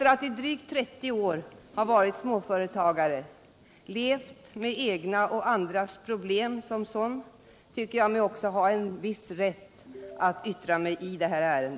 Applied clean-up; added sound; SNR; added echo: none; Ringtone / Chime; 19 dB; none.